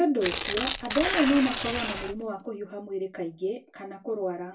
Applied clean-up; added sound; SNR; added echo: none; Tearing; 3 dB; reverberation time 0.2 s.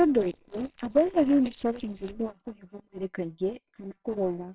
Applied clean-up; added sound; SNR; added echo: neural separator model SepFormer WHAMR!.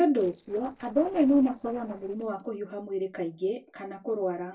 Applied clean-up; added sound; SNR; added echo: neural separator model SepFormer DNS4.